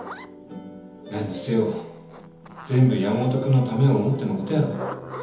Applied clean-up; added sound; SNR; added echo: none; Zipper (clothing); 18 dB; reverberation time 1.3 s.